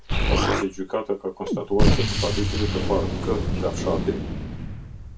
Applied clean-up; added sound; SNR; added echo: none; Explosion; -5 dB; reverberation time 0.2 s.